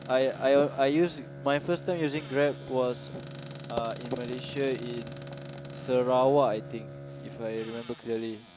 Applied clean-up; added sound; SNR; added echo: none; Squeak / Cupboard open or close + Bowed string instrument; 13 dB; none.